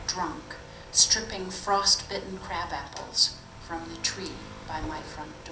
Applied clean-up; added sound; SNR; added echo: none; Motorcycle / Accelerating, revving, vroom; 14 dB; reverberation time 0.6 s.